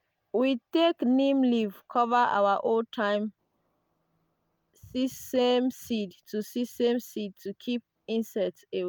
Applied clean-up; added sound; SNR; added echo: none; none; none; none.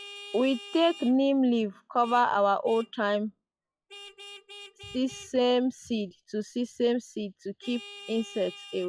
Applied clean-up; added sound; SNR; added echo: classical method log-MMSE.